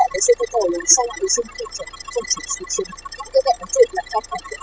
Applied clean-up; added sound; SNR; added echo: classical method spectral subtraction.